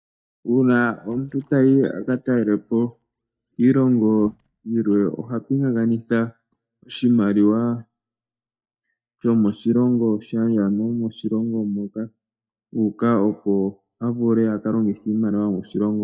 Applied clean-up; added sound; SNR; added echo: neural mask model DeepFilterNet 3.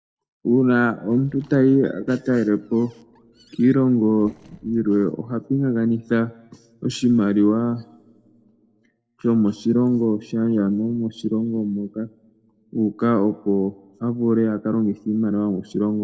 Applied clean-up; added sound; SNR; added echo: neural separator model SepFormer DNS4.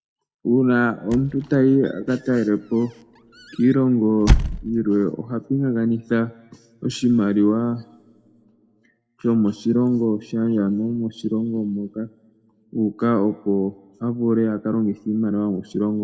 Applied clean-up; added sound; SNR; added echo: none; Squeak / Slam / Wood; 4 dB; reverberation time 0.5 s.